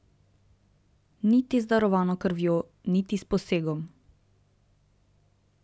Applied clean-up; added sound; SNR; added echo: none; none; none; none.